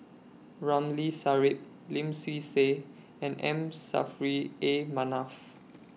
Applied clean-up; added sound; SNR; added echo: none; none; none; none.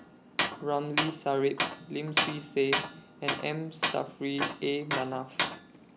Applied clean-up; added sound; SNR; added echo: none; Tools; 1 dB; none.